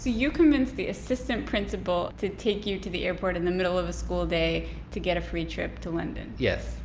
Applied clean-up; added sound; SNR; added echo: none; none; none; none.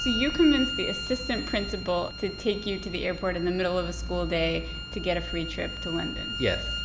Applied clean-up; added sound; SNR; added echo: none; Bowed string instrument; 8 dB; none.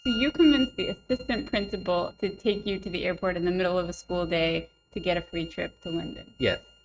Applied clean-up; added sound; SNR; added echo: neural mask model RNNoise.